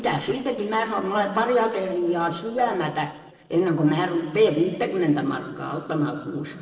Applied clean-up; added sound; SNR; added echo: neural separator model SepFormer DNS4.